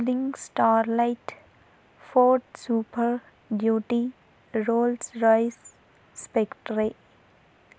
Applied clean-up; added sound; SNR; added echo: none; none; none; none.